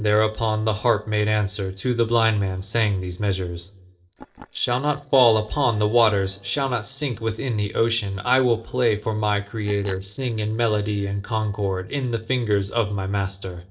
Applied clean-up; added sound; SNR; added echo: neural separator model SepFormer DNS4.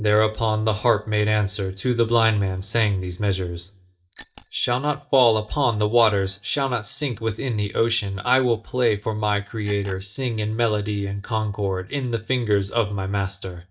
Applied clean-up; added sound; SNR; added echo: neural mask model DeepFilterNet 3.